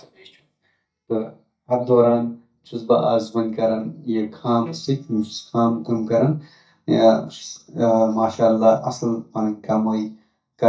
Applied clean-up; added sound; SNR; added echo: neural mask model DeepFilterNet 3.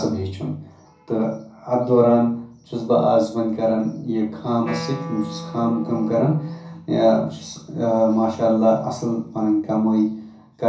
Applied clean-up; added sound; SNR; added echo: none; Wind instrument, woodwind instrument; 13 dB; reverberation time 0.6 s.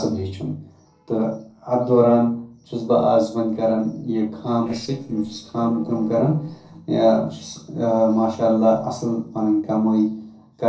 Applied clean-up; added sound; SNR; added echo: neural separator model SepFormer DNS4.